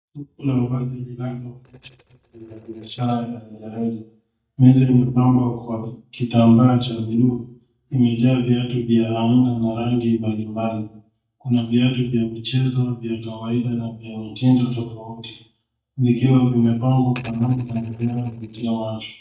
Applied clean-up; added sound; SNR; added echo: neural mask model DeepFilterNet 3.